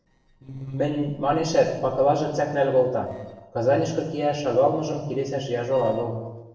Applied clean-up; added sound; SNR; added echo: neural separator model SepFormer DNS4.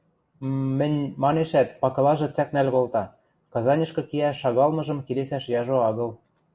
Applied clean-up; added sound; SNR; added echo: none; none; none; none.